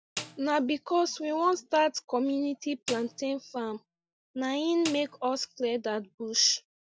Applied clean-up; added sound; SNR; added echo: none; Snare drum; 15 dB; none.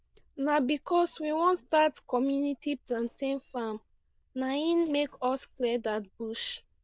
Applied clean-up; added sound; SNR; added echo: neural diffusion model UNIVERSE++.